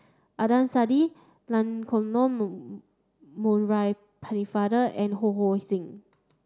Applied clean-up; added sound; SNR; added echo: none; none; none; none.